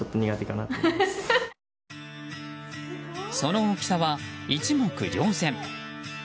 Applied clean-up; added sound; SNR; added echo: none; none; none; none.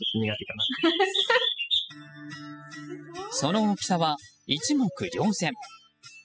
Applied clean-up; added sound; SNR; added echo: classical method spectral subtraction.